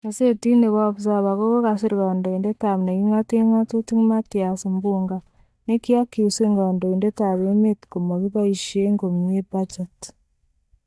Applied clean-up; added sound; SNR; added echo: neural mask model DeepFilterNet 3.